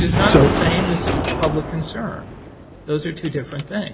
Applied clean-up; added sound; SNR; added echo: none; Gunshot, gunfire; 1 dB; none.